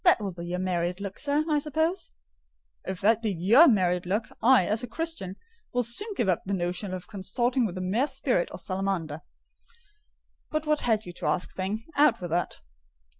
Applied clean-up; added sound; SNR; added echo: none; none; none; none.